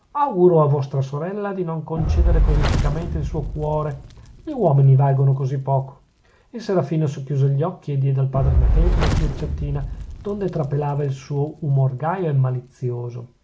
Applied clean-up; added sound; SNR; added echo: none; Fire; 4 dB; none.